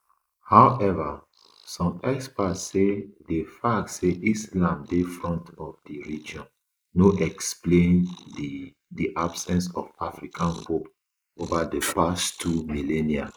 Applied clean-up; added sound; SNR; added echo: neural mask model Resemble Enhance denoiser.